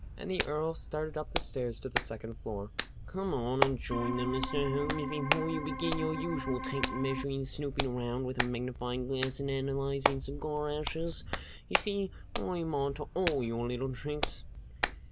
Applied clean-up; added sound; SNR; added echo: none; Organ + Hands; 2 dB; none.